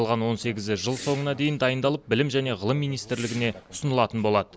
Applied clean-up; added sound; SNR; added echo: none; Whoosh, swoosh, swish; 19 dB; none.